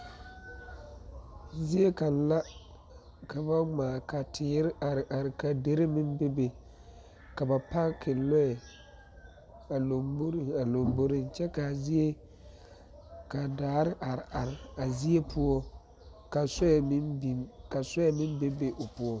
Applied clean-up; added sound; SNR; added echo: none; none; none; none.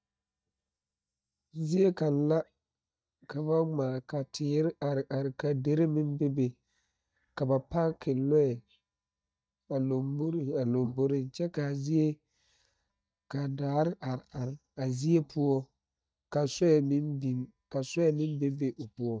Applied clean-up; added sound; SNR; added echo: neural mask model DeepFilterNet 3.